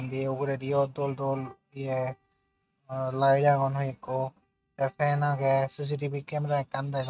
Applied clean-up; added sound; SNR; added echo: neural mask model RNNoise.